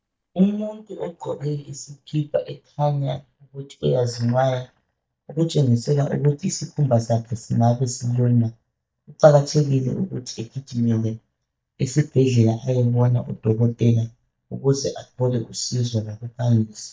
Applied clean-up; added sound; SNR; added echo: neural mask model DeepFilterNet 3.